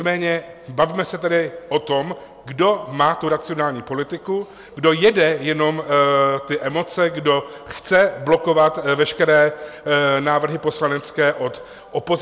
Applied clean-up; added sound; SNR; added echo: none; none; none; none.